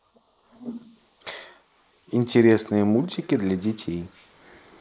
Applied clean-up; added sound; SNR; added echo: neural mask model Resemble Enhance denoiser.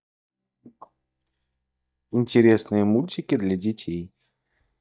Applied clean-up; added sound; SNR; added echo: neural mask model DeepFilterNet 3.